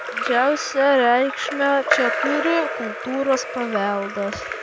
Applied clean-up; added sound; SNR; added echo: none; Drip / Trickle, dribble / Splash, splatter; 5 dB; none.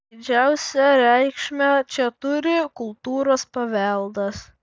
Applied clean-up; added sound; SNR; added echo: none; none; none; none.